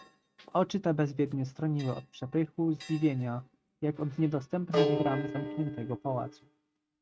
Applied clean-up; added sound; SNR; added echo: neural mask model RNNoise.